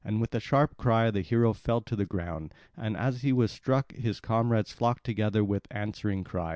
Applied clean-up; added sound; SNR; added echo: none; none; none; none.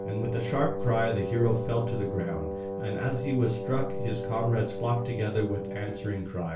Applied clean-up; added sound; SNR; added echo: none; Wind instrument, woodwind instrument; 6 dB; reverberation time 0.3 s.